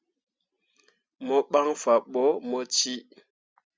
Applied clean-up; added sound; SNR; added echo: none; none; none; none.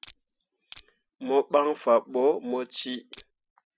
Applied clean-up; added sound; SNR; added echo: none; Crushing; 20 dB; none.